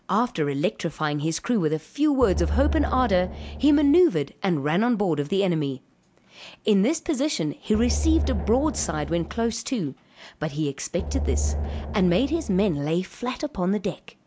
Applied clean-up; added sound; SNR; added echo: none; Drum; 4 dB; none.